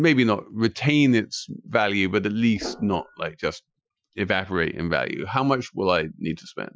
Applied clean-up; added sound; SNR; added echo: classical method Wiener filter.